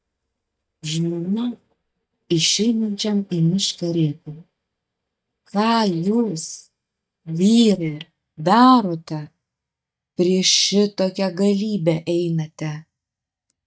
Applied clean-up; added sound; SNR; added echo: neural mask model DeepFilterNet 3.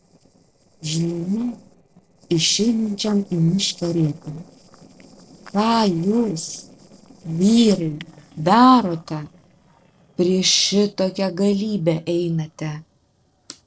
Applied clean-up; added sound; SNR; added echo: neural separator model SepFormer DNS4.